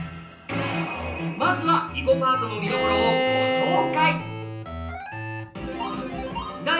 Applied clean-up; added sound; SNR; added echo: none; Bowed string instrument; -1 dB; reverberation time 0.6 s.